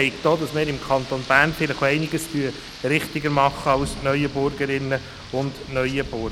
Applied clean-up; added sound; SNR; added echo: none; Rain; 14 dB; none.